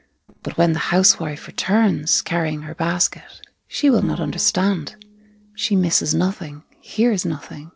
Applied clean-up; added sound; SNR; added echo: neural separator model SepFormer DNS4.